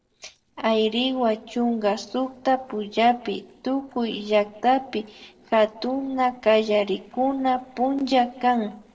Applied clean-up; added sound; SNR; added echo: neural separator model SepFormer DNS4.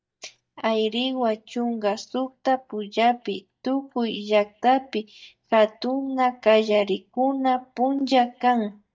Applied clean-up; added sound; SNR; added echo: neural mask model DeepFilterNet 3.